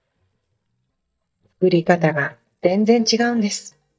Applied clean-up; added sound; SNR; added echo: neural mask model DeepFilterNet 3.